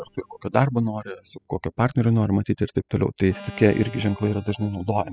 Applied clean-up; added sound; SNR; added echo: classical method spectral subtraction.